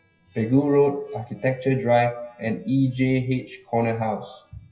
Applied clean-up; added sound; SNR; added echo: classical method WPE with log-MMSE.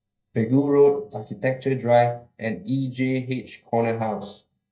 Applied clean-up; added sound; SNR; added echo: neural mask model DeepFilterNet 3.